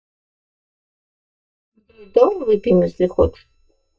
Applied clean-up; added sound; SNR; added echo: neural mask model DeepFilterNet 3.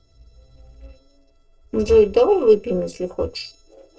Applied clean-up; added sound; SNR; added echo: neural separator model SepFormer DNS4.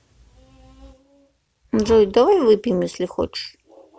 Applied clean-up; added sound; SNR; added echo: none; none; none; none.